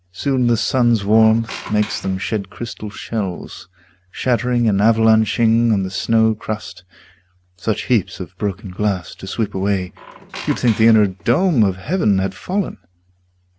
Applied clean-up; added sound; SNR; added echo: none; Squeak; 17 dB; none.